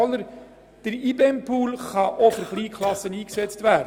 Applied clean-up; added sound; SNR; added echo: none; Cough; 17 dB; none.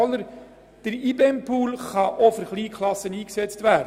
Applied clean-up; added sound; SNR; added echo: none; none; none; none.